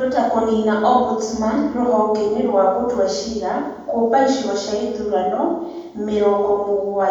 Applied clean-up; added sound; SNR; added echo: none; none; none; reverberation time 1.2 s.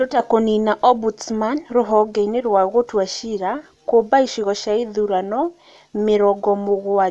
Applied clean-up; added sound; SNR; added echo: none; none; none; none.